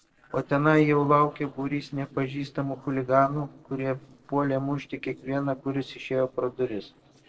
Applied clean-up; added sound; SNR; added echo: neural separator model SepFormer DNS4.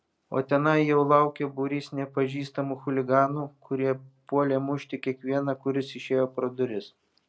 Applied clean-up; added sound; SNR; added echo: none; none; none; none.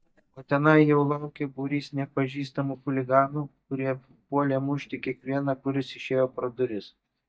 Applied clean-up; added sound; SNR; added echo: neural mask model DeepFilterNet 3.